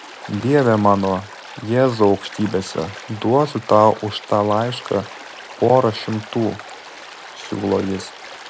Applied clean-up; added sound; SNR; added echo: none; Stream; 17 dB; none.